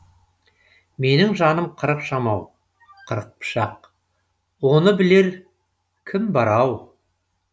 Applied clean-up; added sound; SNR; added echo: none; none; none; none.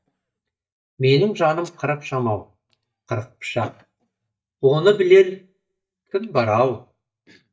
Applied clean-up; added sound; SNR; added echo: neural mask model DeepFilterNet 3.